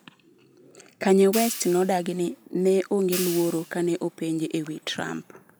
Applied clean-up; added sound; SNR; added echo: none; Hi-hat; 12 dB; none.